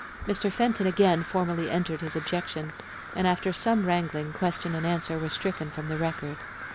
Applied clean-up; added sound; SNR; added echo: none; Crow; 12 dB; none.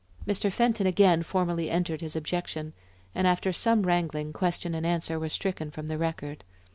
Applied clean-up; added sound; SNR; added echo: none; none; none; none.